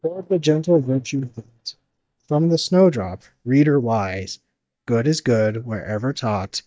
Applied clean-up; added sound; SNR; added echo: neural mask model DeepFilterNet 3.